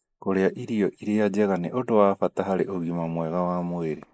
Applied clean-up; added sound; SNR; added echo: neural mask model Resemble Enhance denoiser.